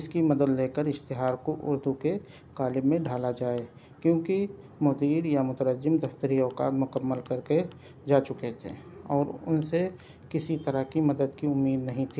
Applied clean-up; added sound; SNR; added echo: none; none; none; none.